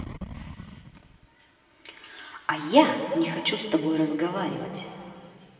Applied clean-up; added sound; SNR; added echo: none; none; none; reverberation time 2.7 s.